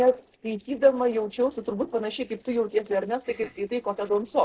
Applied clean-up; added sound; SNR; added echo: neural separator model SepFormer DNS4.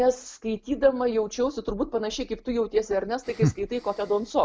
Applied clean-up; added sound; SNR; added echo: none; none; none; none.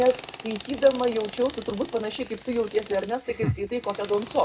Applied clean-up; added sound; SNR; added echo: none; Tools; 13 dB; reverberation time 0.2 s.